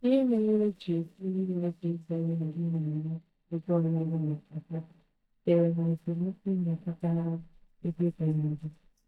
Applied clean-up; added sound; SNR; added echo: neural mask model DeepFilterNet 3.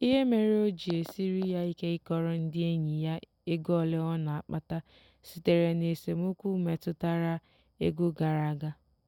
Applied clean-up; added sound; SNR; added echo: none; none; none; none.